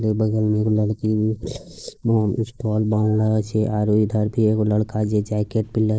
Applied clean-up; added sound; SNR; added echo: neural mask model Resemble Enhance denoiser.